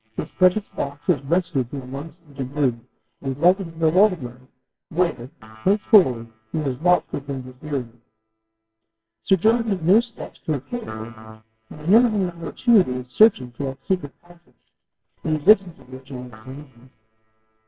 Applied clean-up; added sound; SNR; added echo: neural separator model SepFormer WHAMR!.